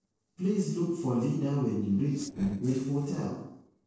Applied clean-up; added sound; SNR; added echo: neural separator model SepFormer DNS4.